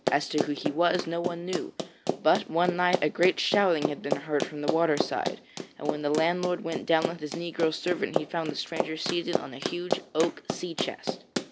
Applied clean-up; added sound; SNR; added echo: none; Run; 5 dB; none.